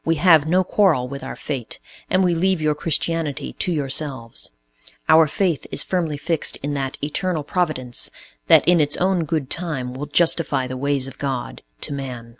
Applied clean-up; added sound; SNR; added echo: none; none; none; none.